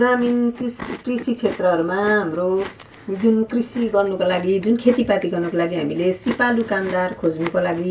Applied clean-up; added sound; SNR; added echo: none; Chewing, mastication; 17 dB; reverberation time 0.2 s.